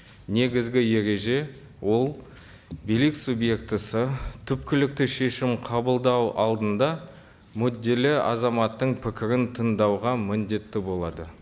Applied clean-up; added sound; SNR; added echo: none; none; none; none.